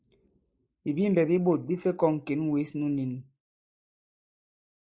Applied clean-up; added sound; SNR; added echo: neural mask model Resemble Enhance denoiser.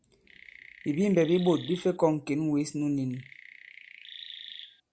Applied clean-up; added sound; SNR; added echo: none; Chirp, tweet; 18 dB; none.